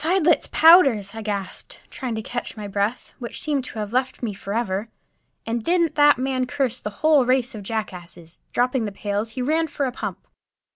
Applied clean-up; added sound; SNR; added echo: none; none; none; none.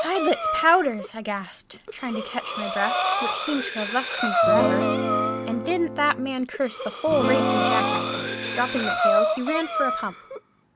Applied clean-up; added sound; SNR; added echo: none; Acoustic guitar / Strum + Breathing; -1 dB; none.